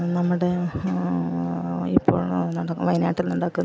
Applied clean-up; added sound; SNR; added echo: none; none; none; none.